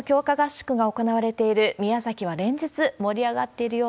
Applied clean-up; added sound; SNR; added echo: none; none; none; none.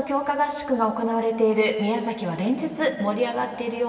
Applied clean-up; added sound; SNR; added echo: none; none; none; reverberation time 2.4 s.